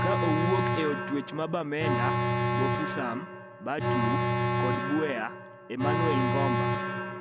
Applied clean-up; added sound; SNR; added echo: none; Alarm; -3 dB; none.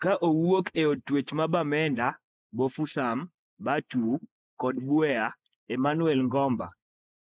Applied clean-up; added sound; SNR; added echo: neural mask model Resemble Enhance denoiser.